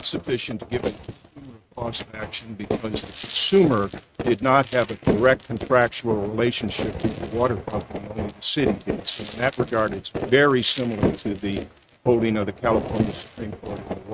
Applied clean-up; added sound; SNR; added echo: neural mask model RNNoise.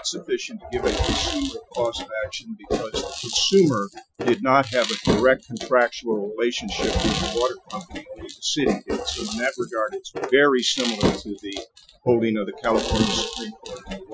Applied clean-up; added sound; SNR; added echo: classical method Wiener filter.